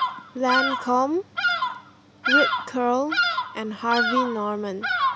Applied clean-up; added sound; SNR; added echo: none; Bird vocalization, bird call, bird song; -1 dB; none.